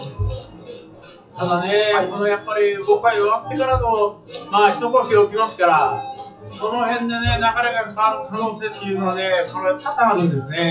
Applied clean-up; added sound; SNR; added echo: classical method WPE with log-MMSE.